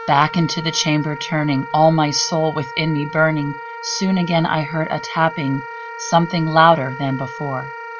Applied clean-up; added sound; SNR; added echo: none; Wind instrument, woodwind instrument; 12 dB; none.